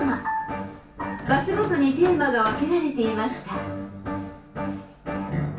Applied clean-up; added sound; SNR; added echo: none; Hammer; 18 dB; reverberation time 0.3 s.